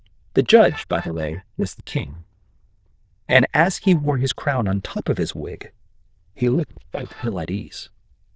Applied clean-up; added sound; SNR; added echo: neural diffusion model UNIVERSE++.